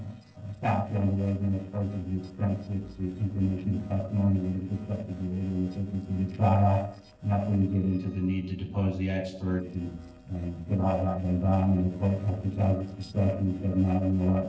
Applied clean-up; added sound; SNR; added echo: neural separator model SepFormer DNS4.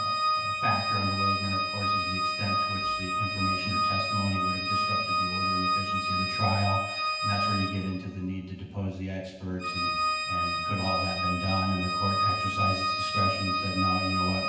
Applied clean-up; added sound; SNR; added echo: none; Organ; -3 dB; reverberation time 0.9 s.